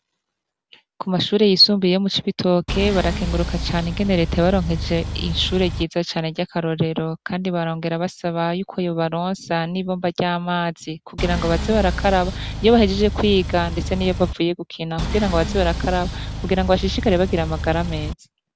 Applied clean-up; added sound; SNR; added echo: none; Engine; 5 dB; none.